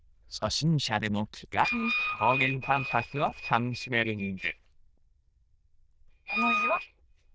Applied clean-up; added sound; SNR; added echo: neural diffusion model UNIVERSE++.